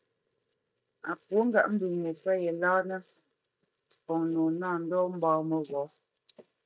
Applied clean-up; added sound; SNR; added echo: neural mask model DeepFilterNet 3.